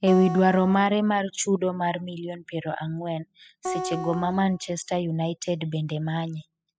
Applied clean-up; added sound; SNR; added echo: classical method spectral subtraction.